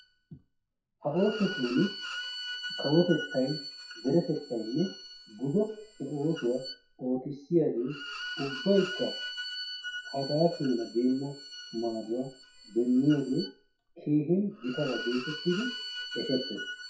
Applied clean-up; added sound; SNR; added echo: classical method WPE with log-MMSE.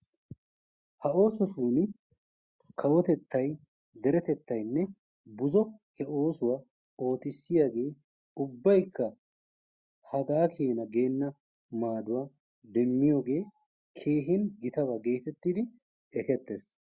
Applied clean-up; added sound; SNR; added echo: none; none; none; none.